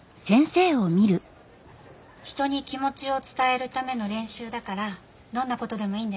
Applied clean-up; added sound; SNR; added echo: none; none; none; none.